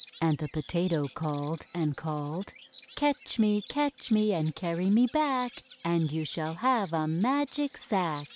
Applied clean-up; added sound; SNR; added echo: none; Bird vocalization, bird call, bird song; 17 dB; none.